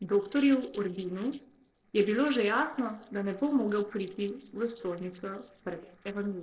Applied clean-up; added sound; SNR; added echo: neural separator model SepFormer DNS4.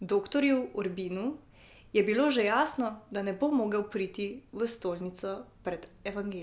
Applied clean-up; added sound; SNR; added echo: none; none; none; none.